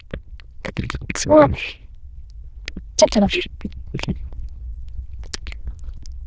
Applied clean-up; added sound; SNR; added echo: neural diffusion model UNIVERSE++.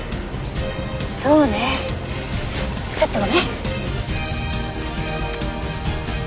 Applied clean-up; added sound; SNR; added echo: none; none; none; none.